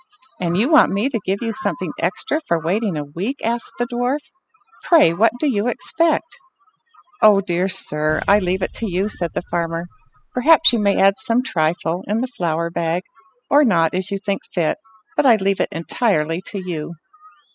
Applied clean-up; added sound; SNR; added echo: classical method spectral subtraction.